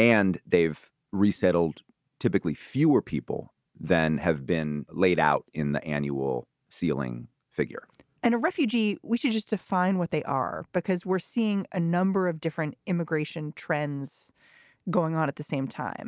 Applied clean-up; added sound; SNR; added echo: none; none; none; none.